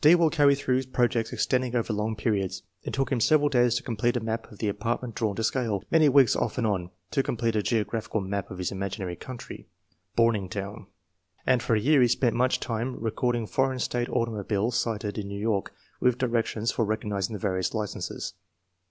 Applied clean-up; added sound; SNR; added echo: none; none; none; none.